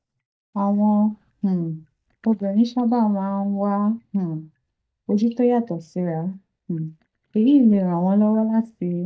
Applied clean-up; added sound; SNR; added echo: neural mask model DeepFilterNet 3.